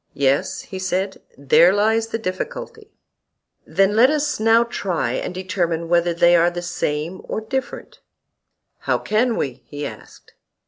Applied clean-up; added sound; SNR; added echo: none; none; none; none.